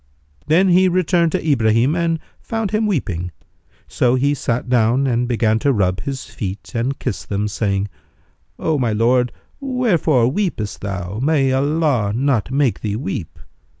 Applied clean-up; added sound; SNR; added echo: none; none; none; none.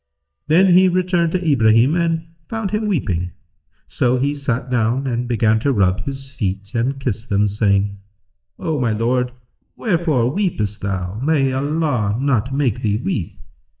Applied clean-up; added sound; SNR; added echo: neural mask model DeepFilterNet 3.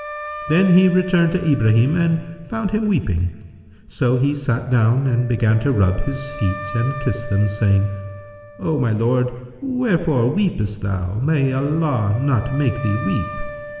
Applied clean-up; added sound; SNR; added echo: none; Wind instrument, woodwind instrument; 16 dB; reverberation time 3.0 s.